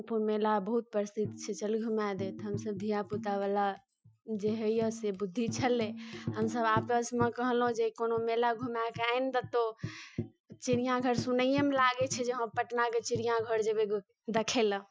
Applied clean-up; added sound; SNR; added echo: classical method Wiener filter.